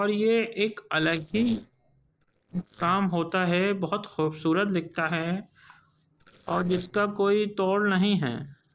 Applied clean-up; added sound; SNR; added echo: neural separator model SepFormer DNS4.